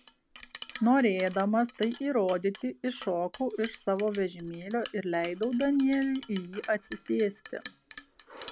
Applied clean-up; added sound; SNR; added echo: none; Chink, clink; 19 dB; none.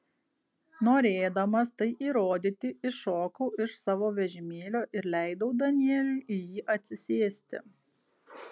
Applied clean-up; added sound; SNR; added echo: none; none; none; none.